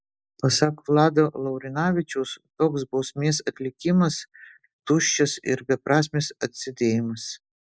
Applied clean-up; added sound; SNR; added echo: neural mask model Resemble Enhance denoiser.